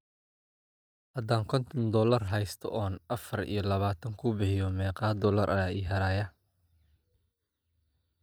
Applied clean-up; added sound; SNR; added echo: neural mask model DeepFilterNet 3.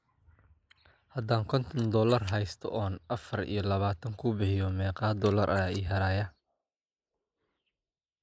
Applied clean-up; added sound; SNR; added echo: neural mask model Resemble Enhance denoiser.